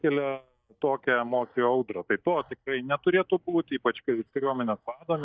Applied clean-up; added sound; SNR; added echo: neural mask model DeepFilterNet 3.